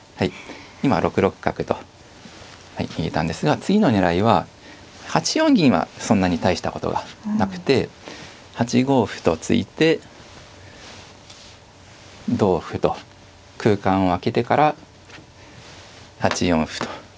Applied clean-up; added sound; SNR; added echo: none; none; none; none.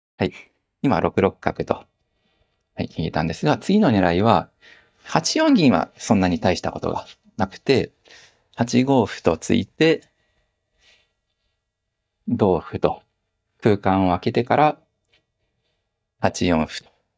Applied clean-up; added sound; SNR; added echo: neural mask model DeepFilterNet 3.